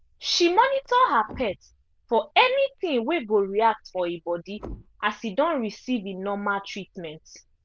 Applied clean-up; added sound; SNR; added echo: neural diffusion model UNIVERSE++.